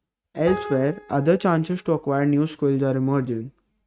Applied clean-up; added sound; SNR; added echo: neural mask model RNNoise.